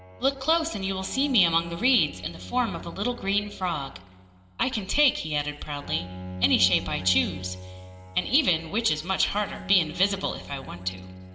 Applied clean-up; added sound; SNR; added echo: none; Bowed string instrument; 13 dB; reverberation time 2.9 s.